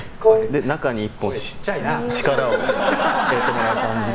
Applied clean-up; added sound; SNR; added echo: none; Wind instrument, woodwind instrument; -4 dB; none.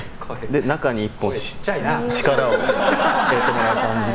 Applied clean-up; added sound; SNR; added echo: none; none; none; none.